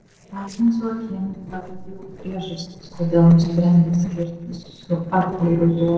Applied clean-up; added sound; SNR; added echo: neural separator model SepFormer DNS4.